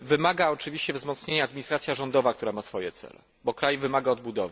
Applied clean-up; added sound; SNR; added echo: none; none; none; none.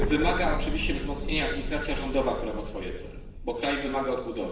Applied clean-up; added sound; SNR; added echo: none; Explosion; 3 dB; reverberation time 0.8 s.